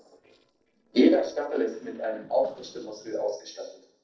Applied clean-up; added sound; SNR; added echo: neural separator model SepFormer DNS4.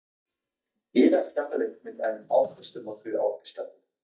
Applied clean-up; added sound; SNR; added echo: neural mask model DeepFilterNet 3.